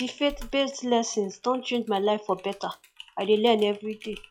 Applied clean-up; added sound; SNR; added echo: classical method log-MMSE.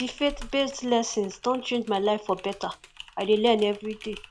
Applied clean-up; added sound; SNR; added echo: none; Typing; 19 dB; none.